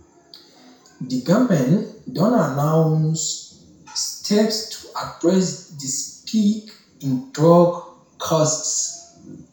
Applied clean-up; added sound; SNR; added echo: none; none; none; reverberation time 0.5 s.